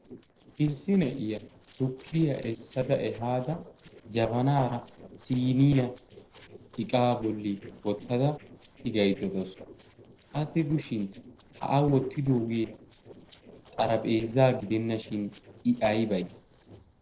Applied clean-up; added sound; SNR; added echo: neural separator model SepFormer DNS4.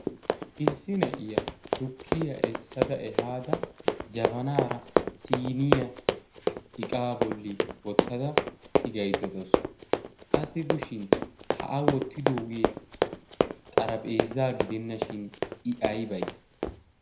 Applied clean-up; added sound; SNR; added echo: none; Run; -4 dB; reverberation time 0.5 s.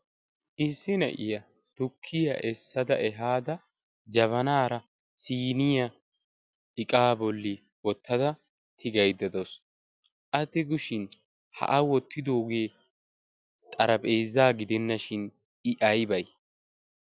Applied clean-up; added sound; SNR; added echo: none; none; none; none.